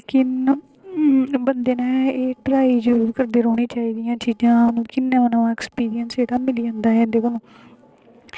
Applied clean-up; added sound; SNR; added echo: neural separator model SepFormer DNS4.